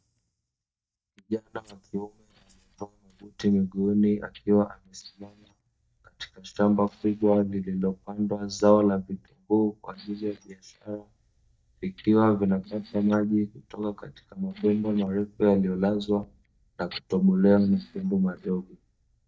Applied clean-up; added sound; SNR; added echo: neural mask model DeepFilterNet 3.